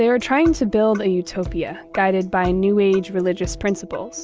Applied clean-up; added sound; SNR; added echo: none; none; none; none.